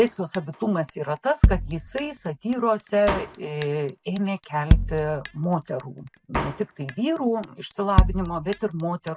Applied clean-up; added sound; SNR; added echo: none; Drum kit; 1 dB; none.